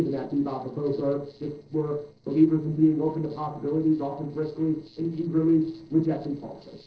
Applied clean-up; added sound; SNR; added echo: neural separator model SepFormer DNS4.